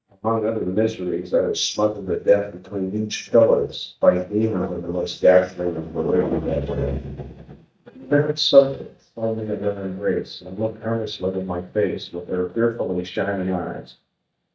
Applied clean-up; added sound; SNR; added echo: neural mask model DeepFilterNet 3.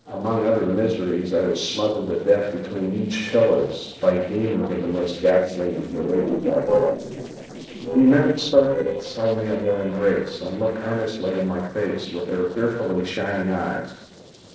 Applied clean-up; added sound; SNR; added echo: neural separator model SepFormer DNS4.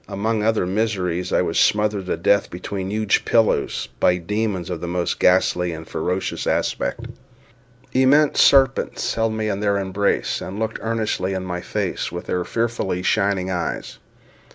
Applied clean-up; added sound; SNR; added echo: none; none; none; none.